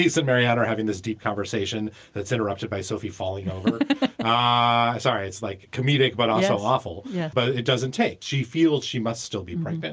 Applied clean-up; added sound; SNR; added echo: none; none; none; none.